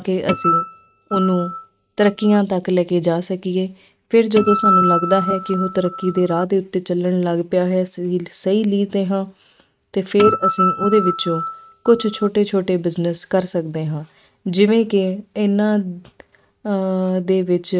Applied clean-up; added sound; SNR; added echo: neural mask model RNNoise.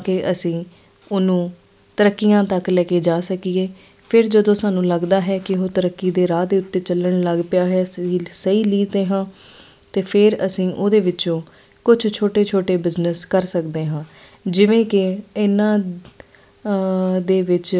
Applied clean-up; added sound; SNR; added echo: none; none; none; none.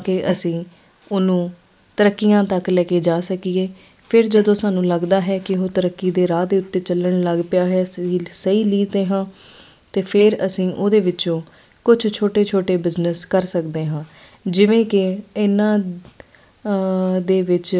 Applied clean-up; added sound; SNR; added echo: neural mask model Resemble Enhance denoiser.